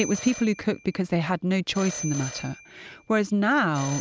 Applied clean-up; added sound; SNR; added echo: none; Telephone; 14 dB; none.